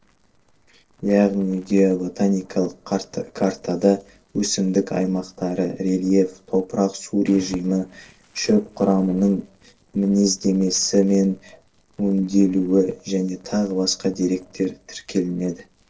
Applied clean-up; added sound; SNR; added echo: neural separator model SepFormer DNS4.